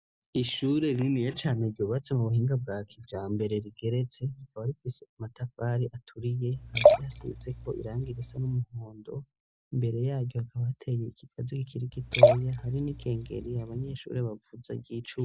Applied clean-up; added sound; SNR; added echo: none; Liquid; -4 dB; none.